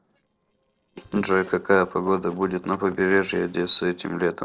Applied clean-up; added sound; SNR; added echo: neural separator model SepFormer DNS4.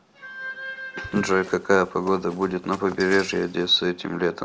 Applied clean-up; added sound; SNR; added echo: none; Run; 19 dB; none.